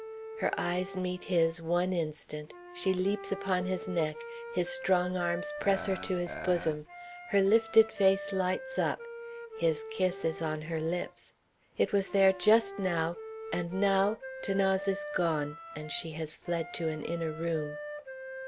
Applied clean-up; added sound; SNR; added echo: none; Burping, eructation + Wind instrument, woodwind instrument; 12 dB; none.